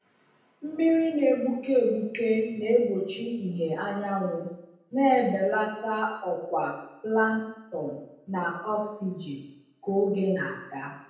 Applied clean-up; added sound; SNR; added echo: none; none; none; reverberation time 0.8 s.